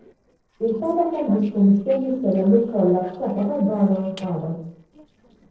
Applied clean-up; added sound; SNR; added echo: neural separator model SepFormer DNS4.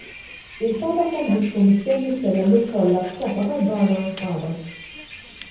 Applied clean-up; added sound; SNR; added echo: none; Bus; 19 dB; reverberation time 0.9 s.